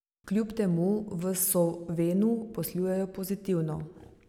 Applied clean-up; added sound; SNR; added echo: none; none; none; none.